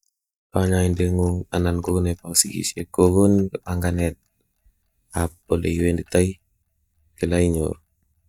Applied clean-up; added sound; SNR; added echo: neural mask model DeepFilterNet 3.